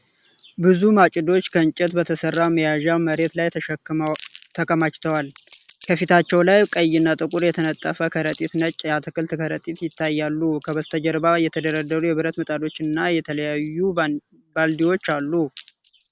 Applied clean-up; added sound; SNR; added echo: none; Wind chime; 7 dB; none.